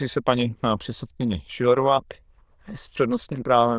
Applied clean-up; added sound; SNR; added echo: neural diffusion model UNIVERSE++.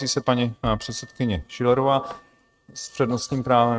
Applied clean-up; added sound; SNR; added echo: neural mask model RNNoise.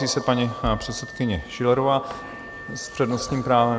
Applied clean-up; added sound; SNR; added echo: none; Alarm / Car; 15 dB; none.